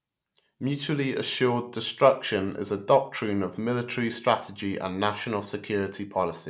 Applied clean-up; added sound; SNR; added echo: none; none; none; none.